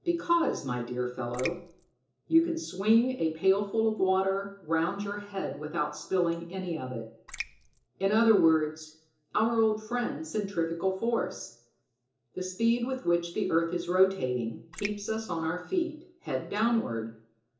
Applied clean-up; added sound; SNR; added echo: none; Raindrop; 13 dB; reverberation time 0.7 s.